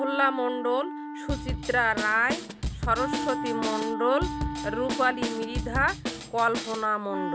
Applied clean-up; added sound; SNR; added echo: none; Wind instrument, woodwind instrument + Drum kit; 4 dB; none.